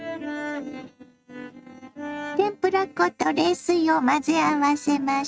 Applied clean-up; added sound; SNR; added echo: neural mask model RNNoise.